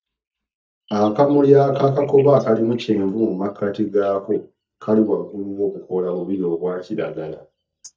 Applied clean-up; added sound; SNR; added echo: neural mask model DeepFilterNet 3.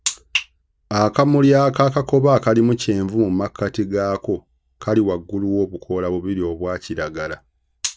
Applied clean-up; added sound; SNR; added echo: none; none; none; none.